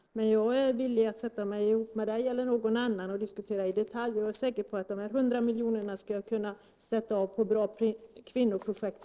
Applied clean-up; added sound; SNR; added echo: neural separator model SepFormer DNS4.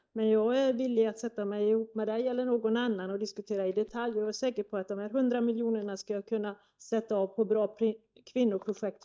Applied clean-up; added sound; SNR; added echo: neural mask model DeepFilterNet 3.